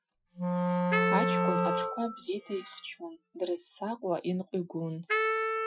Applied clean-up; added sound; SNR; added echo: classical method Wiener filter.